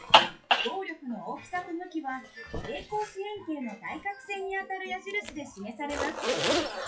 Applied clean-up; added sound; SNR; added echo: classical method WPE with log-MMSE.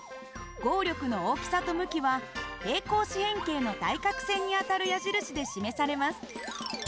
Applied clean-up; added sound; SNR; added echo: none; none; none; none.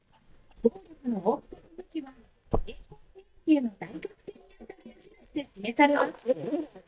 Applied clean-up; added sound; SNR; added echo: neural mask model DeepFilterNet 3.